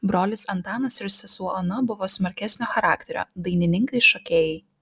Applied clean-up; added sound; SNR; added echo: none; none; none; none.